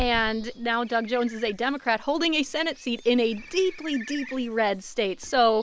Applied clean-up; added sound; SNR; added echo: none; Thump, thud + Bird; 16 dB; none.